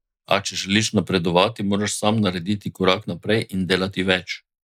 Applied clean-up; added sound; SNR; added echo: neural mask model Resemble Enhance denoiser.